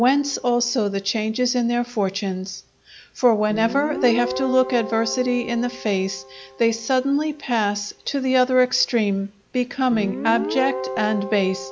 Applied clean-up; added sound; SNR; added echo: none; Guitar; 11 dB; none.